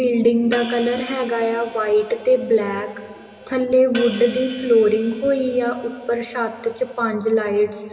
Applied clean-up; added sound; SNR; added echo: none; Hi-hat; 19 dB; reverberation time 2.4 s.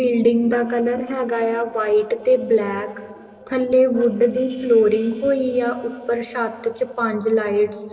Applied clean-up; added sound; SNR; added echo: neural separator model SepFormer DNS4.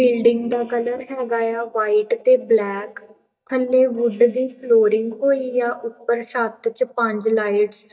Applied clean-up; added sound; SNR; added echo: neural mask model DeepFilterNet 3.